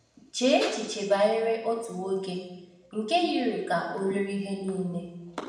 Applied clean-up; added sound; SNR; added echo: none; none; none; reverberation time 0.9 s.